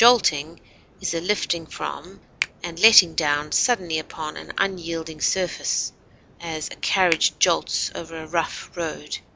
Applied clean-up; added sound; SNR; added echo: none; Finger snapping; 13 dB; none.